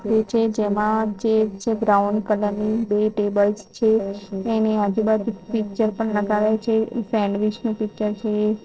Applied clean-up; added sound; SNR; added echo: neural separator model SepFormer DNS4.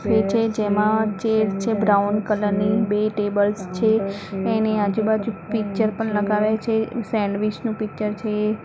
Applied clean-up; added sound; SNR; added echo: none; none; none; none.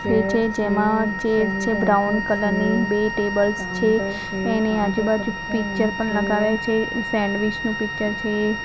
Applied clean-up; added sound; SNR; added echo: none; Wind instrument, woodwind instrument; 8 dB; none.